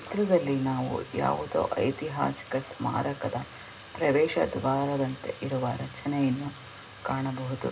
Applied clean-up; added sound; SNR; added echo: none; Bathtub (filling or washing); 17 dB; reverberation time 0.2 s.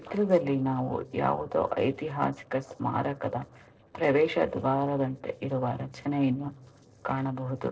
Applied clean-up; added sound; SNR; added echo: neural separator model SepFormer DNS4.